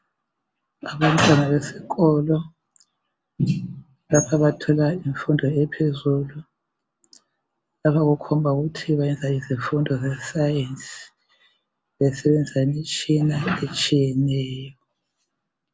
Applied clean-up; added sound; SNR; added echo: none; none; none; none.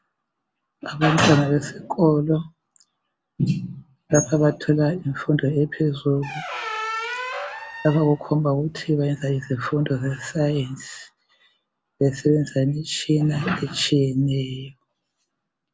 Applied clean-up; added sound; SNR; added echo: none; Squeak; 10 dB; none.